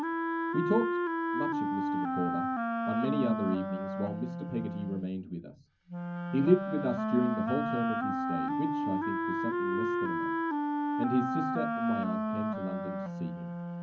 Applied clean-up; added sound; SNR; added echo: none; Wind instrument, woodwind instrument; -2 dB; reverberation time 0.4 s.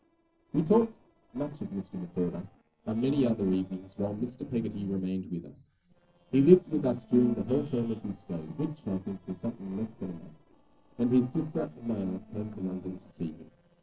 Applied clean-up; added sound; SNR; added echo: neural separator model SepFormer DNS4.